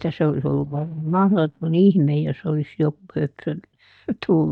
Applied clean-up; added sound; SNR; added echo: neural mask model DeepFilterNet 3.